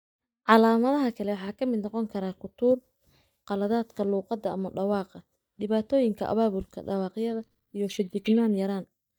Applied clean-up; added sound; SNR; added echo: neural mask model DeepFilterNet 3.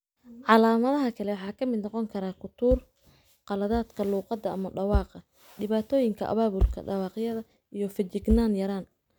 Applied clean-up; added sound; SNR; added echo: none; none; none; none.